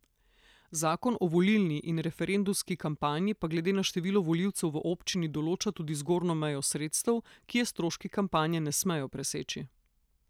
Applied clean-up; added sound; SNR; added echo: none; none; none; none.